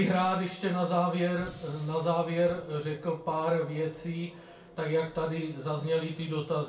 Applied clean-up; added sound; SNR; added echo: none; Fire; 19 dB; reverberation time 0.3 s.